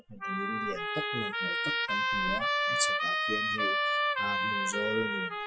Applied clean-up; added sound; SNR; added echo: classical method Wiener filter.